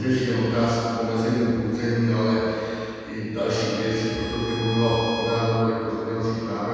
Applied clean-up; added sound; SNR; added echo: none; Bowed string instrument; 12 dB; reverberation time 2.1 s.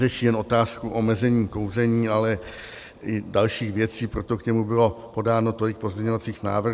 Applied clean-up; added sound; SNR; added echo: none; none; none; none.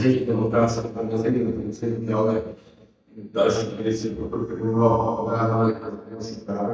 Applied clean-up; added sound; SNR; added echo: neural mask model DeepFilterNet 3.